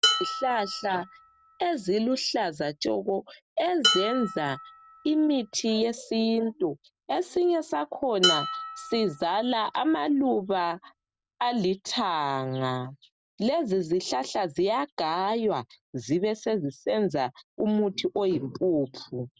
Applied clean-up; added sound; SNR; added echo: none; Dishes, pots, and pans; 6 dB; none.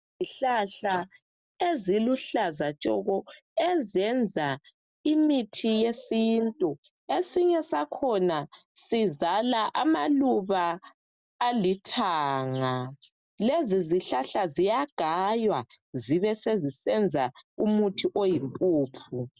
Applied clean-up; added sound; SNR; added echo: none; none; none; none.